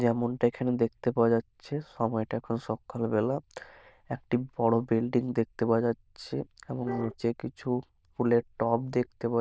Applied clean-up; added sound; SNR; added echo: neural diffusion model UNIVERSE++.